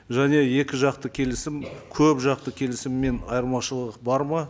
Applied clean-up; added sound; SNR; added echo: none; none; none; none.